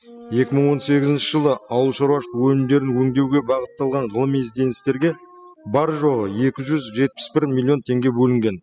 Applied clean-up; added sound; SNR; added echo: classical method spectral subtraction.